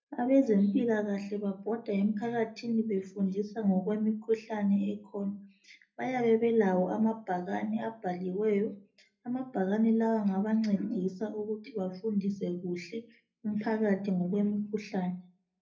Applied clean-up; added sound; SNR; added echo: none; none; none; reverberation time 0.3 s.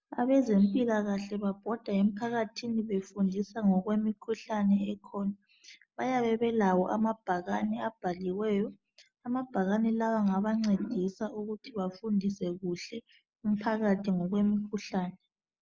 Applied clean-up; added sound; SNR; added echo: none; none; none; none.